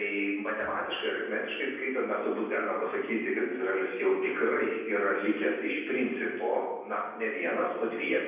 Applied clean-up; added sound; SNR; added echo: none; none; none; reverberation time 1.1 s.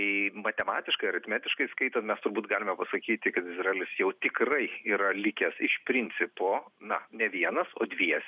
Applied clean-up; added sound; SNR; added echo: none; none; none; none.